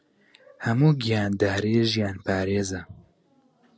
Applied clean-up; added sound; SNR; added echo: none; none; none; none.